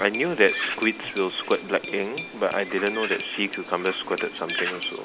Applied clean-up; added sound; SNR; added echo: none; Glass + Bird; 7 dB; none.